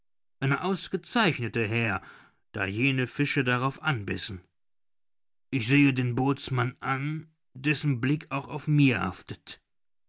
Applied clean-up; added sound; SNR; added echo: none; none; none; none.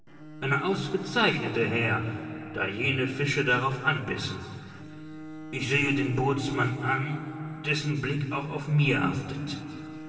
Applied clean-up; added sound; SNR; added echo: none; Bowed string instrument; 14 dB; reverberation time 2.7 s.